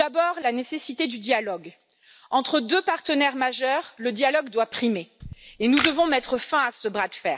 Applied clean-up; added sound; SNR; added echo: none; Camera; 6 dB; none.